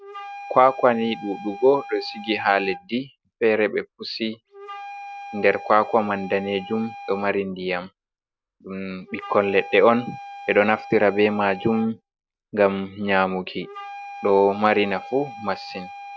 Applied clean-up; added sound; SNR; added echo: none; Wind instrument, woodwind instrument; 16 dB; none.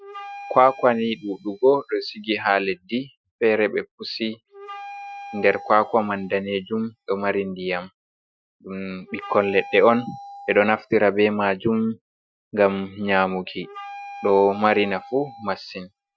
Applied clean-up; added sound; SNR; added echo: classical method Wiener filter.